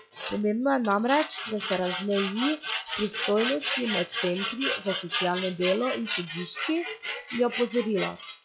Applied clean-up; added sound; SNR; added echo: classical method log-MMSE.